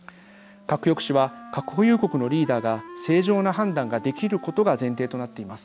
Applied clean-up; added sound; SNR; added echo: none; Wind instrument, woodwind instrument; 18 dB; none.